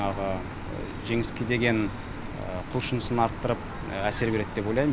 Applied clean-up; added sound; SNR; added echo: none; Rain; 11 dB; none.